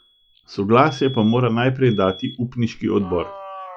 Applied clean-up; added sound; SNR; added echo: classical method log-MMSE.